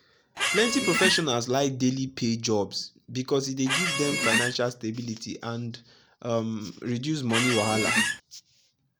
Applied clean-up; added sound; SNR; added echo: none; Squeak; -2 dB; none.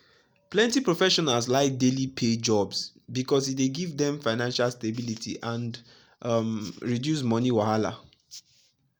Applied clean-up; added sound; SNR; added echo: none; none; none; none.